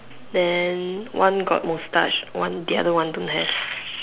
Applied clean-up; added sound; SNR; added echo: none; none; none; none.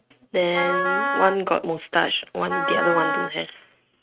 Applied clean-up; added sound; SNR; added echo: neural mask model RNNoise.